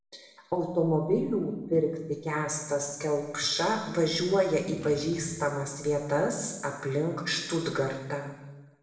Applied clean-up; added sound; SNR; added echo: none; Drawer open or close; 19 dB; reverberation time 1.1 s.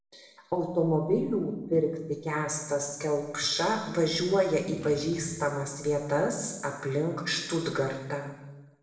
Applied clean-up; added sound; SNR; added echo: neural separator model SepFormer DNS4.